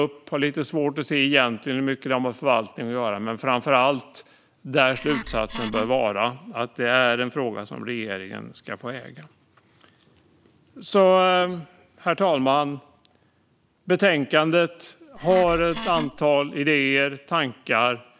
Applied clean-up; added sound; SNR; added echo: none; Wood; 10 dB; none.